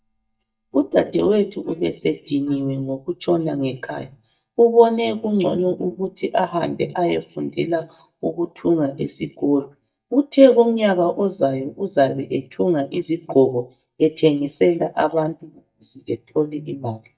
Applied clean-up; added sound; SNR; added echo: neural mask model DeepFilterNet 3.